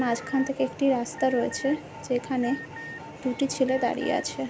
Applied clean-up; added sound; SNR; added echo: none; Alarm; 16 dB; none.